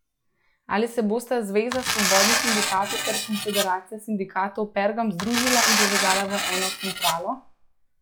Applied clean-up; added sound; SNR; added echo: classical method log-MMSE.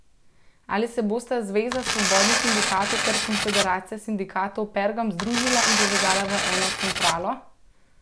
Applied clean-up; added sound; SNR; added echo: none; Tearing; -3 dB; none.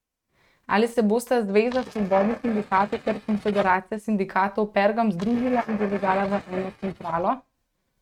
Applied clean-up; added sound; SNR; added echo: neural mask model RNNoise.